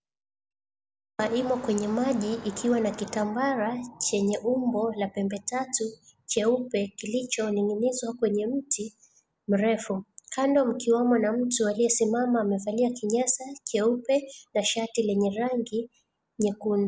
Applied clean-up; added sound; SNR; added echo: none; none; none; none.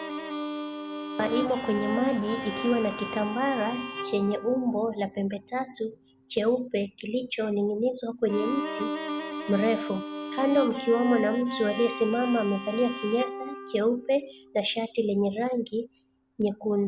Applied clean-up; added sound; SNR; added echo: none; Bowed string instrument; 9 dB; none.